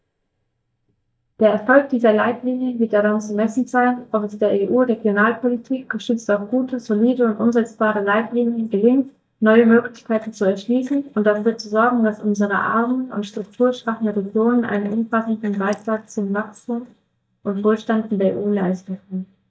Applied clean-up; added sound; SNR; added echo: neural mask model DeepFilterNet 3.